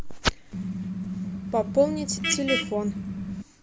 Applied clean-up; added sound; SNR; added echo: none; Vehicle horn, car horn, honking; 3 dB; none.